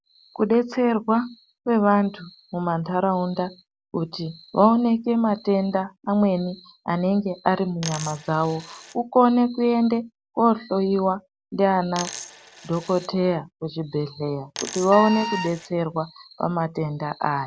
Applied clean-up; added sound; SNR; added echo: none; Wind instrument, woodwind instrument + Coin (dropping); 10 dB; none.